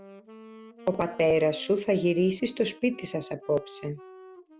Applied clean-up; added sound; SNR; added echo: none; Wind instrument, woodwind instrument; 20 dB; none.